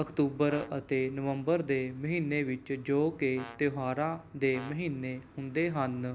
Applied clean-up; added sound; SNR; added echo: none; Brass instrument; 19 dB; none.